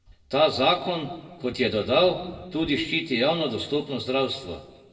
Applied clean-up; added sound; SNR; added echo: none; Wind; 20 dB; reverberation time 1.1 s.